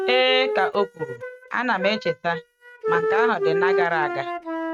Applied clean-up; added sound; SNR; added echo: neural mask model RNNoise.